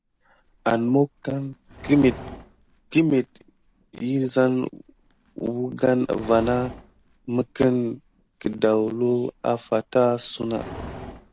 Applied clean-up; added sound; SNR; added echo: none; Livestock, farm animals, working animals; 19 dB; none.